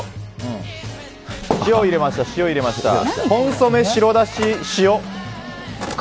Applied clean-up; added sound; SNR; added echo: none; none; none; none.